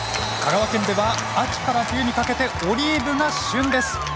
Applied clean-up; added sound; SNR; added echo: none; Applause / Cheering; 5 dB; none.